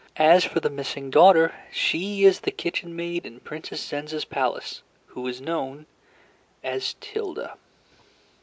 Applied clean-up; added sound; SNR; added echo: none; none; none; none.